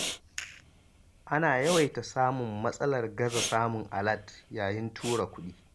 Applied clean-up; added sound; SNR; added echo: none; Respiratory sounds; 11 dB; none.